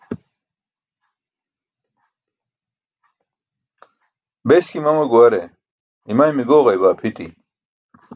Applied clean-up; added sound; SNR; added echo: none; none; none; none.